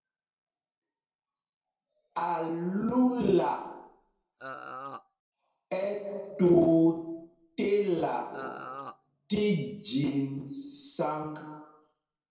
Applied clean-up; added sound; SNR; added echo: neural separator model SepFormer DNS4.